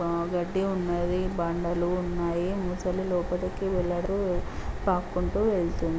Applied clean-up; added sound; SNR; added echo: none; none; none; none.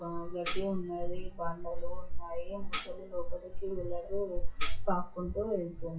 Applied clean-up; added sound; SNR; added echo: classical method WPE with log-MMSE.